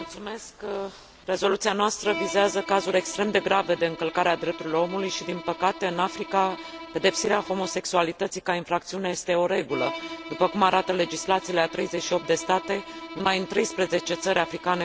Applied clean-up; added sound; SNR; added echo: none; Bowed string instrument; 13 dB; none.